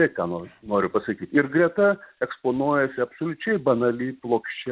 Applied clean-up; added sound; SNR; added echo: none; none; none; none.